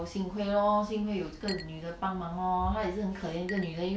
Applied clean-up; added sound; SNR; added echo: none; Chink, clink; 19 dB; none.